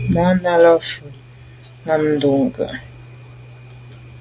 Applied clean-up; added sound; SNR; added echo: none; none; none; none.